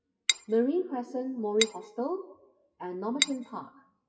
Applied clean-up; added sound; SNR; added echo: classical method WPE with log-MMSE.